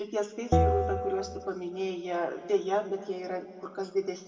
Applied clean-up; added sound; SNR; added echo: none; Bell; -1 dB; reverberation time 2.1 s.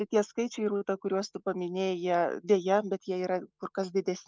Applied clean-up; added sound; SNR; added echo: none; none; none; none.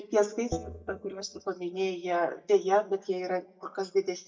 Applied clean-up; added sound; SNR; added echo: neural mask model DeepFilterNet 3.